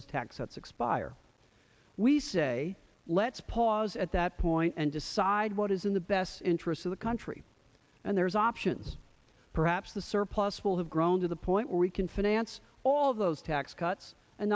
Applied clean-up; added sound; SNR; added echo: none; none; none; none.